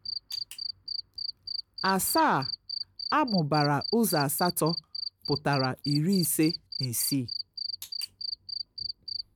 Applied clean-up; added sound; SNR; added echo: none; Cricket; 8 dB; none.